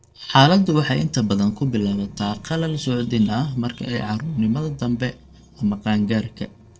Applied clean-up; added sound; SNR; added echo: neural separator model SepFormer DNS4.